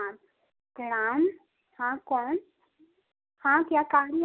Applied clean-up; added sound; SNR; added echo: none; none; none; none.